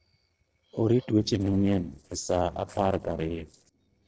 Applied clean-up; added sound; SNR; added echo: neural separator model SepFormer DNS4.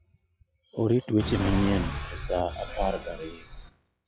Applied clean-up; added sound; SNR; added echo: classical method log-MMSE.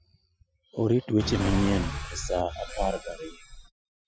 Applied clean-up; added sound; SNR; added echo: classical method Wiener filter.